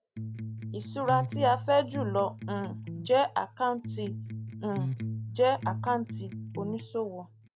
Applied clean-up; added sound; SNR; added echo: none; Electric guitar; 6 dB; none.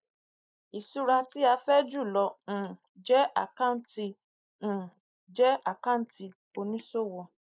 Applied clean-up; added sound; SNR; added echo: neural mask model Resemble Enhance denoiser.